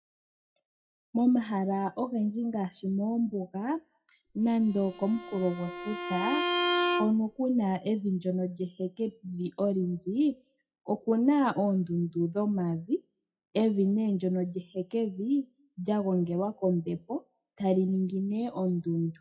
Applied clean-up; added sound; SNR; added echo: classical method WPE with log-MMSE.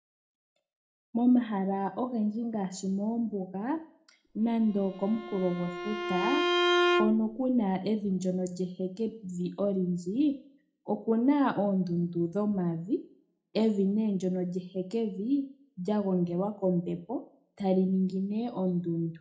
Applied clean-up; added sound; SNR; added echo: none; Bowed string instrument; 1 dB; reverberation time 0.4 s.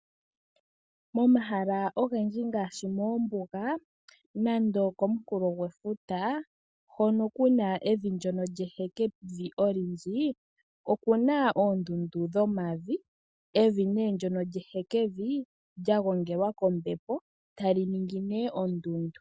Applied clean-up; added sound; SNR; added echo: none; none; none; none.